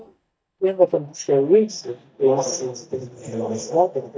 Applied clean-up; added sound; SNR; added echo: neural mask model DeepFilterNet 3.